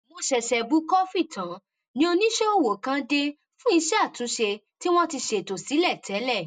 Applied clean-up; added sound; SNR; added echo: none; none; none; none.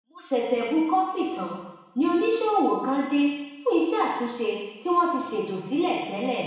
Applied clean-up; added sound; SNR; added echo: none; none; none; reverberation time 1.1 s.